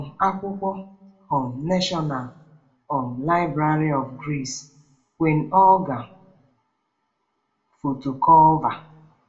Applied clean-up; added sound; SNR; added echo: none; none; none; reverberation time 0.3 s.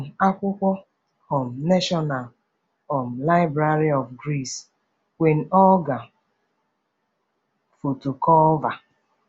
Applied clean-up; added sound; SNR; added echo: none; none; none; none.